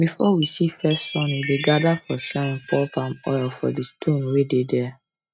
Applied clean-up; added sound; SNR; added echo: neural mask model RNNoise.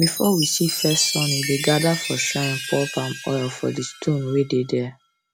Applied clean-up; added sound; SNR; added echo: none; Chime; 6 dB; none.